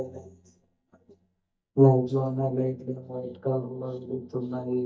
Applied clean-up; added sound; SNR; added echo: neural mask model DeepFilterNet 3.